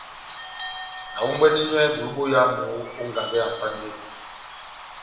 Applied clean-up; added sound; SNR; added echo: none; Bird / Bell; 9 dB; reverberation time 0.9 s.